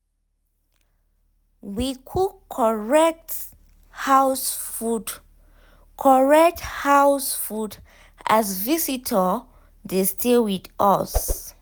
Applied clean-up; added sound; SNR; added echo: none; Whoosh, swoosh, swish; 4 dB; none.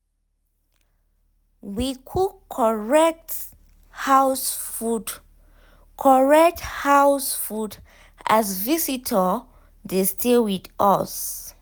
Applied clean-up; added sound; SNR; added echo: none; none; none; none.